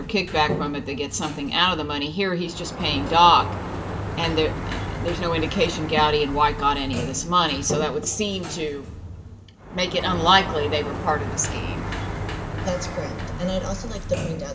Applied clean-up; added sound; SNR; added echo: none; Sliding door; 6 dB; reverberation time 0.3 s.